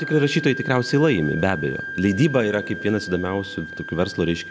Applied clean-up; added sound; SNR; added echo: none; Wind instrument, woodwind instrument; 11 dB; none.